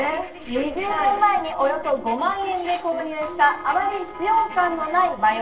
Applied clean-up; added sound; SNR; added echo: neural separator model SepFormer DNS4.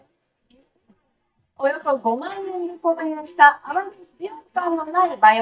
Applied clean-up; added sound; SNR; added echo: neural mask model DeepFilterNet 3.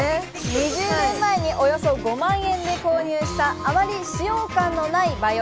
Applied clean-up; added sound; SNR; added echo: none; none; none; none.